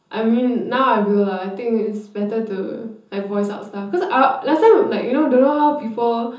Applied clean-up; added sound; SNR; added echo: none; none; none; reverberation time 0.6 s.